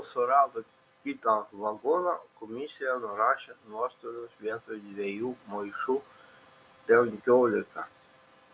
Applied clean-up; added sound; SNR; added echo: none; none; none; none.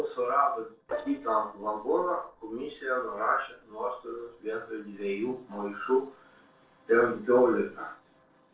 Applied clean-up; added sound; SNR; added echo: neural separator model SepFormer DNS4.